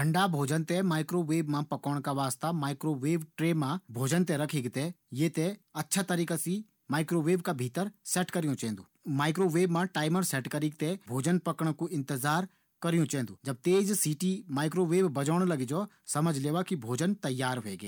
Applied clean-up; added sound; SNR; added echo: none; none; none; none.